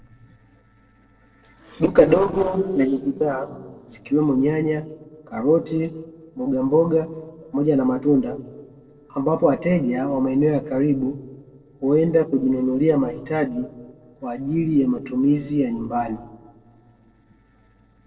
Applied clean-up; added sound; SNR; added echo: neural separator model SepFormer DNS4.